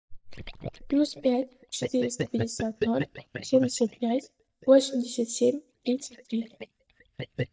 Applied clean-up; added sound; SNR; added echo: neural mask model DeepFilterNet 3.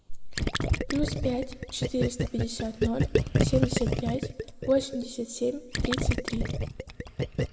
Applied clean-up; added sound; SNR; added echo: none; Gurgling; -2 dB; reverberation time 1.0 s.